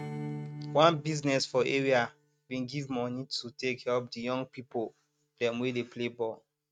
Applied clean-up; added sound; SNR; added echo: neural mask model RNNoise.